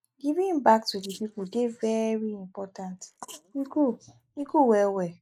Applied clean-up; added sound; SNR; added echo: neural mask model Resemble Enhance denoiser.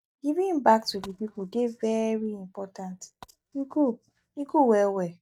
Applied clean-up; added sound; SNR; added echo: neural mask model DeepFilterNet 3.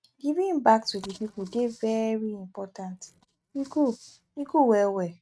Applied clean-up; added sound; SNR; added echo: neural mask model RNNoise.